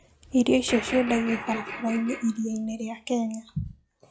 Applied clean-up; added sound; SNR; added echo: classical method log-MMSE.